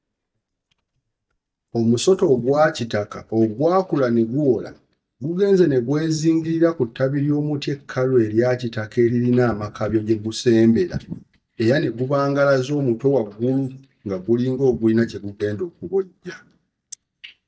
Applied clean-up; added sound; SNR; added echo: neural mask model DeepFilterNet 3.